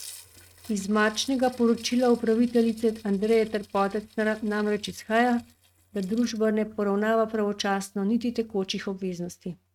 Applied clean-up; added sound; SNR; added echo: neural mask model RNNoise.